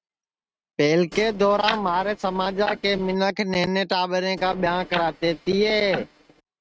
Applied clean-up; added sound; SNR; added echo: neural mask model RNNoise.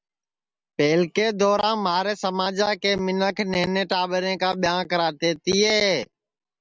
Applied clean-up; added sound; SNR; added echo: none; none; none; none.